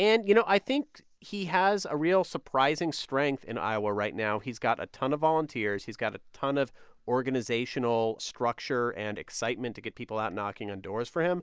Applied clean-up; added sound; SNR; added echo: none; none; none; none.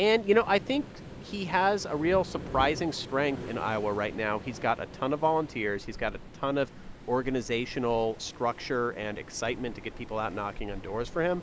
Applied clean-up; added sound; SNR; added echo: none; Waves, surf; 13 dB; none.